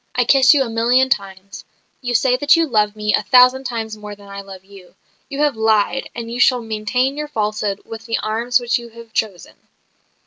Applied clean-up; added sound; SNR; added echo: none; none; none; none.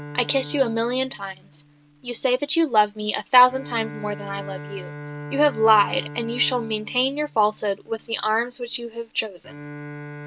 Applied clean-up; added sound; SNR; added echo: none; Bowed string instrument; 17 dB; none.